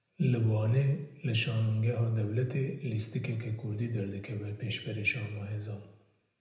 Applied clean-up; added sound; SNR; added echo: none; none; none; reverberation time 0.8 s.